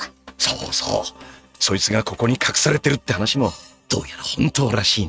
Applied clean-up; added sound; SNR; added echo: neural mask model RNNoise.